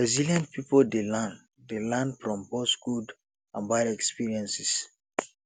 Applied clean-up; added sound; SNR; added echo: none; none; none; none.